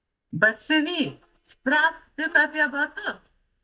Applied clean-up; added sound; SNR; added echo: neural mask model DeepFilterNet 3.